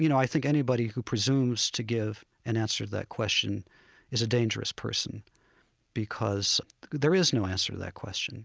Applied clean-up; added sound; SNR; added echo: none; none; none; none.